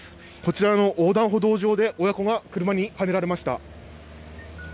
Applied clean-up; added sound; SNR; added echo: none; none; none; none.